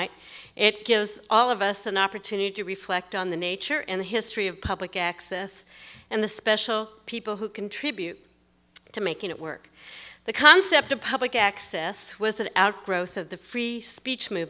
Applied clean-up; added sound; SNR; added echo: none; none; none; none.